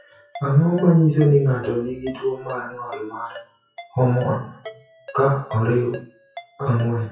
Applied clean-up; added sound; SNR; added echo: classical method WPE with log-MMSE.